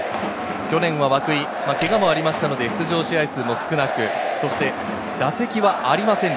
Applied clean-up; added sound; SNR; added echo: none; Coin (dropping); 4 dB; none.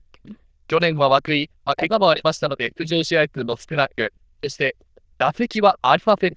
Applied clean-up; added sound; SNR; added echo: neural diffusion model UNIVERSE++.